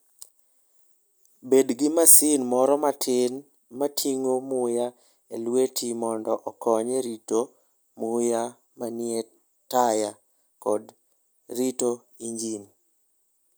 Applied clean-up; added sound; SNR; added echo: none; none; none; none.